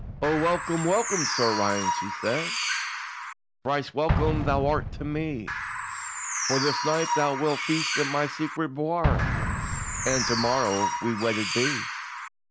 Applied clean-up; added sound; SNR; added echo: none; Bird + Explosion; 1 dB; none.